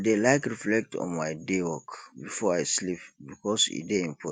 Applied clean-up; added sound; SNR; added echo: none; none; none; none.